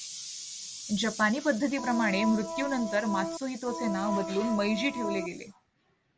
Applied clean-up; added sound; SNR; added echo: none; Organ; 5 dB; none.